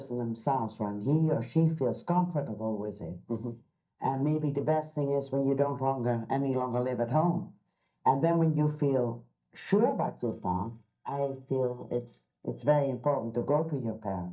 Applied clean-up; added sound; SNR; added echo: neural mask model DeepFilterNet 3.